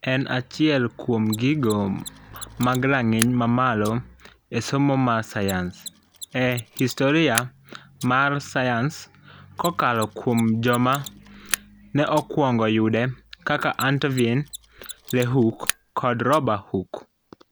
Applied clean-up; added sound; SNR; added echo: none; Mechanisms; 15 dB; none.